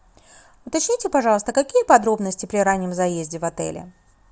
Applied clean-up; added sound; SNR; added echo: none; none; none; none.